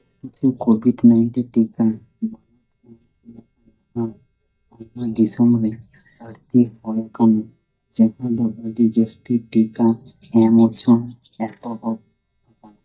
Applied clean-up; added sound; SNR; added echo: neural mask model DeepFilterNet 3.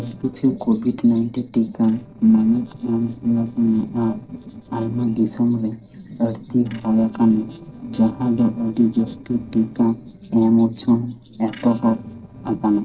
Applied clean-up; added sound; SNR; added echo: neural separator model SepFormer DNS4.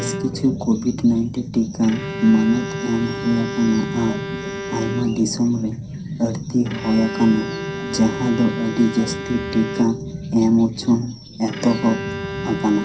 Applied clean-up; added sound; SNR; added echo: none; Bowed string instrument; 11 dB; reverberation time 0.3 s.